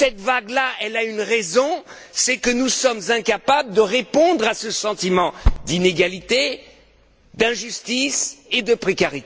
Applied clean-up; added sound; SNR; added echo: none; none; none; none.